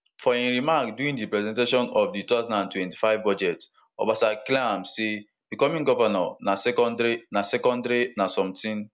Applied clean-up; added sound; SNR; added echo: none; none; none; none.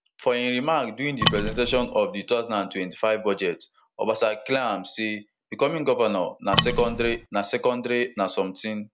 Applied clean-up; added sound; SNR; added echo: none; Wood; 1 dB; none.